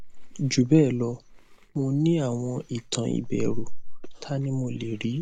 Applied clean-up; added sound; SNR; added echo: none; Chewing, mastication; 5 dB; none.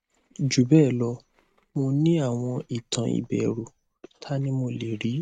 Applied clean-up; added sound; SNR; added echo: neural mask model RNNoise.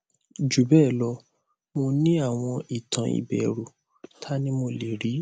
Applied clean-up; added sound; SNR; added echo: none; none; none; none.